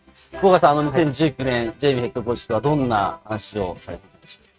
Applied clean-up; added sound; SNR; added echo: neural mask model RNNoise.